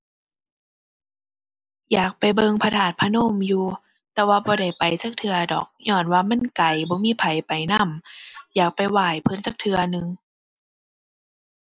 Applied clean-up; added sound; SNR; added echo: neural mask model Resemble Enhance denoiser.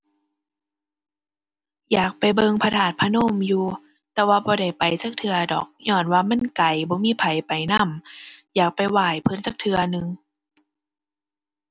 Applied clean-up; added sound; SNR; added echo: none; none; none; none.